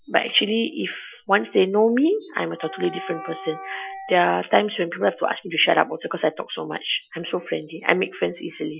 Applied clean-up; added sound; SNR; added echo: classical method Wiener filter.